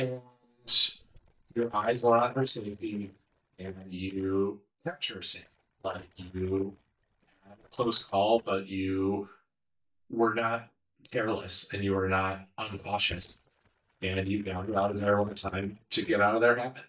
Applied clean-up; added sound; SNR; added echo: neural mask model DeepFilterNet 3.